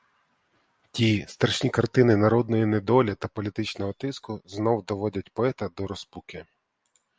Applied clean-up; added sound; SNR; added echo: none; none; none; none.